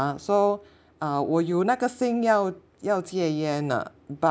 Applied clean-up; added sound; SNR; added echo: none; none; none; none.